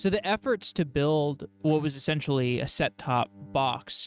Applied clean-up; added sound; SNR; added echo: neural mask model RNNoise.